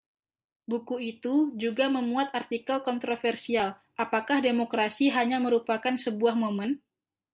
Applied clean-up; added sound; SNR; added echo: none; none; none; none.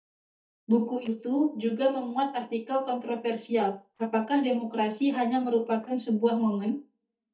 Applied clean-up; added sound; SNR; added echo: neural mask model DeepFilterNet 3.